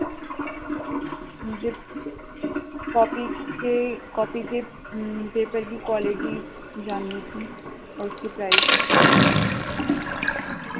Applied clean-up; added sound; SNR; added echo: none; Sink (filling or washing); -4 dB; none.